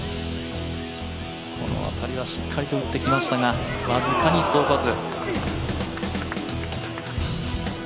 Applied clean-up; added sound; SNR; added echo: none; none; none; none.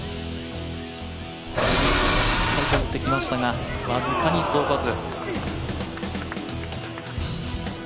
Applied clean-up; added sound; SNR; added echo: none; Tools; -1 dB; none.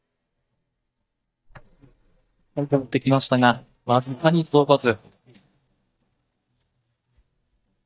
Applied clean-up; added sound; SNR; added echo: neural mask model DeepFilterNet 3.